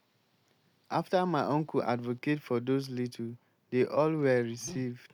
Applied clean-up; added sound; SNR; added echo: none; Liquid; 17 dB; none.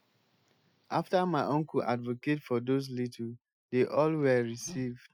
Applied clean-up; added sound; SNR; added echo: classical method Wiener filter.